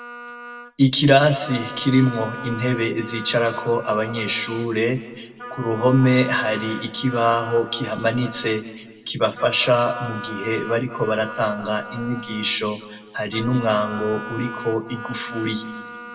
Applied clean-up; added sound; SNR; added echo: none; Wind instrument, woodwind instrument; 13 dB; reverberation time 1.6 s.